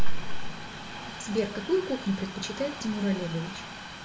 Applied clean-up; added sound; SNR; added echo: none; Train; 14 dB; reverberation time 0.5 s.